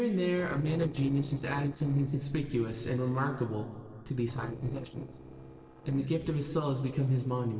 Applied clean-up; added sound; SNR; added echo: neural separator model SepFormer DNS4.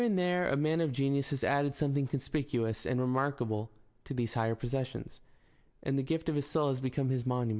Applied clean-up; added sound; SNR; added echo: none; none; none; none.